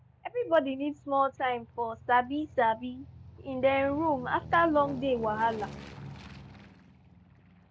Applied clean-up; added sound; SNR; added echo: none; Aircraft; 16 dB; none.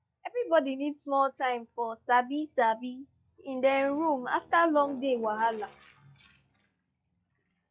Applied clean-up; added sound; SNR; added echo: classical method log-MMSE.